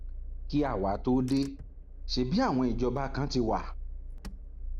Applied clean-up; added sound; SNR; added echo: none; Engine / Car; 7 dB; none.